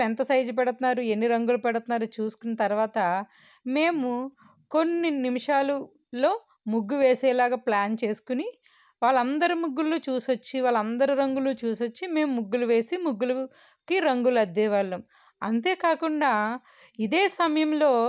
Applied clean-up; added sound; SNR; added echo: none; none; none; none.